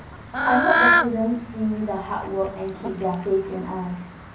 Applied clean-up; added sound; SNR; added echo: none; Bird / Fowl; 0 dB; reverberation time 0.6 s.